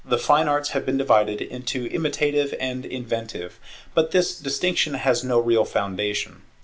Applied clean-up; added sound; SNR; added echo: none; none; none; none.